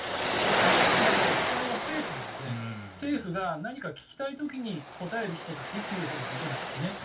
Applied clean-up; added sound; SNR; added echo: none; Waves, surf; -4 dB; reverberation time 0.2 s.